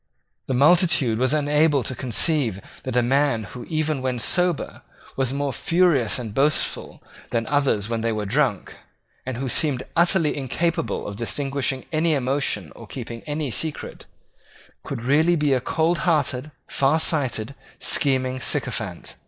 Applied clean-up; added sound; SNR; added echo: neural mask model Resemble Enhance denoiser.